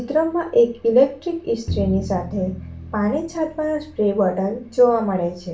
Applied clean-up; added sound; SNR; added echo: none; Bowed string instrument; 14 dB; reverberation time 0.3 s.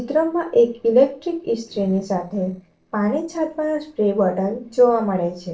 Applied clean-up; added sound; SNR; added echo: neural separator model SepFormer DNS4.